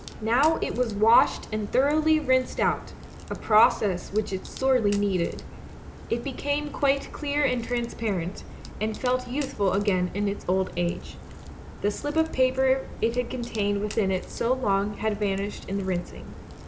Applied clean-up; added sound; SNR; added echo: none; Crack; 14 dB; none.